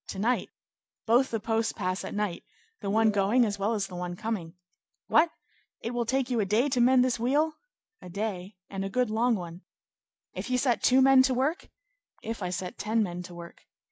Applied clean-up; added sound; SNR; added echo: none; Ringtone / Chime; 14 dB; none.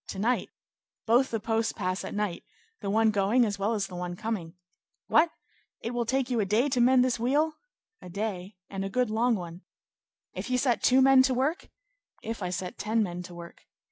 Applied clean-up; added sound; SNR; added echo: none; none; none; none.